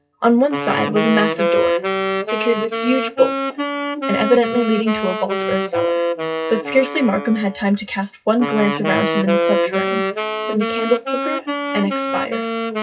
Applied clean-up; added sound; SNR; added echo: classical method WPE with log-MMSE.